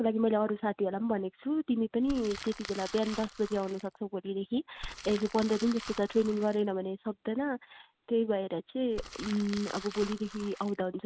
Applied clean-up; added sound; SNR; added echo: none; Crumpling, crinkling; 14 dB; none.